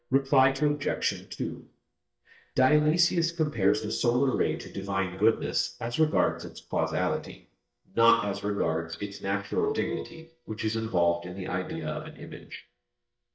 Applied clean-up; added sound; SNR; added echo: neural mask model DeepFilterNet 3.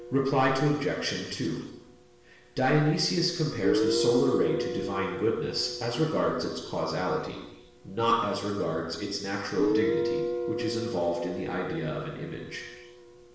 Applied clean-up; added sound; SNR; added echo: none; Guitar; 5 dB; reverberation time 1.0 s.